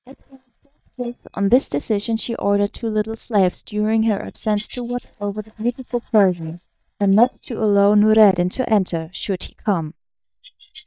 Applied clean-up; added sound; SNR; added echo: neural mask model DeepFilterNet 3.